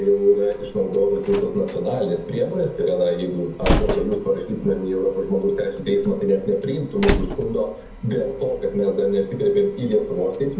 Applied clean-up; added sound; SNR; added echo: none; Slam; 9 dB; reverberation time 0.7 s.